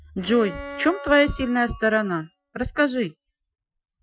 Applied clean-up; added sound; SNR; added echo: classical method Wiener filter.